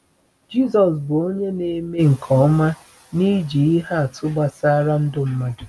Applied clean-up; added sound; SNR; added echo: none; none; none; none.